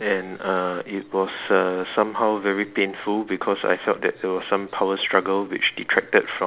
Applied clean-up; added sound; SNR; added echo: none; none; none; none.